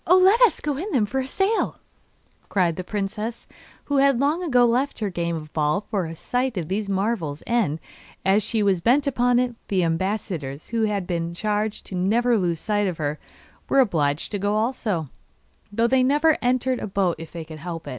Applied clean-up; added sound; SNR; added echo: none; none; none; none.